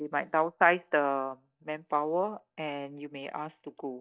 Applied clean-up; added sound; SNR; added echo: neural mask model DeepFilterNet 3.